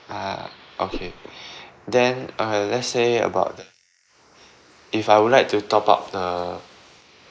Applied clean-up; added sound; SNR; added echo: neural mask model Resemble Enhance denoiser.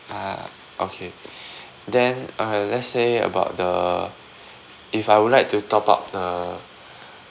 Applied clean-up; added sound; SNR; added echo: none; none; none; none.